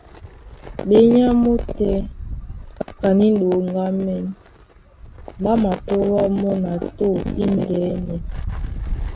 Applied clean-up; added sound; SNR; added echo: none; Wind; 12 dB; none.